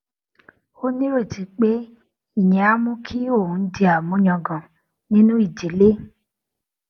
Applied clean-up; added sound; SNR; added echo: none; none; none; none.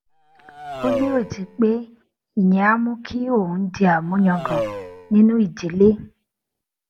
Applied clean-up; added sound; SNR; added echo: none; Race car, auto racing; 10 dB; none.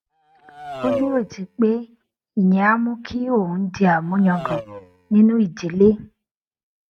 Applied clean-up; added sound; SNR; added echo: neural mask model RNNoise.